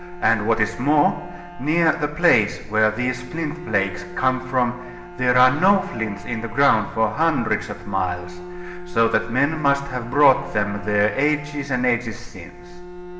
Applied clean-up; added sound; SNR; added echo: none; Bowed string instrument; 16 dB; reverberation time 1.0 s.